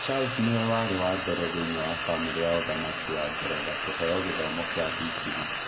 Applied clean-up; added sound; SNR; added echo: none; Frying (food); 3 dB; reverberation time 1.2 s.